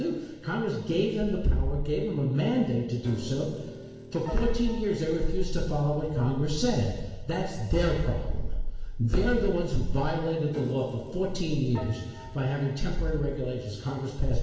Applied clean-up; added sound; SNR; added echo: none; Piano; 20 dB; reverberation time 1.1 s.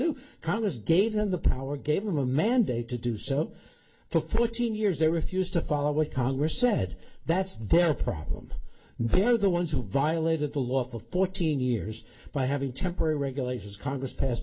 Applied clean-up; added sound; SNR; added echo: none; none; none; none.